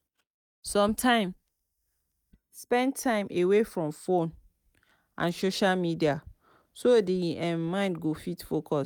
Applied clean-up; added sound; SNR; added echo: neural mask model DeepFilterNet 3.